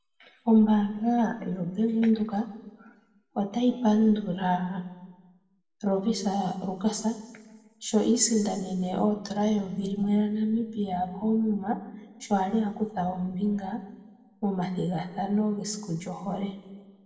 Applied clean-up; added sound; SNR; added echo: none; none; none; reverberation time 1.1 s.